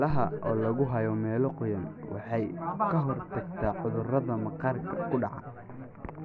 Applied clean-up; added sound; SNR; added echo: none; none; none; none.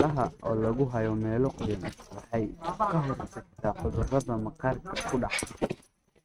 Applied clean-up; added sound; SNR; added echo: neural mask model RNNoise.